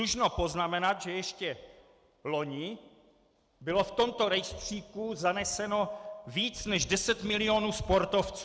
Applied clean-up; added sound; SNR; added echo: none; none; none; none.